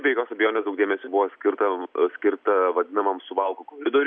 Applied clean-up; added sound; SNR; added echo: none; none; none; none.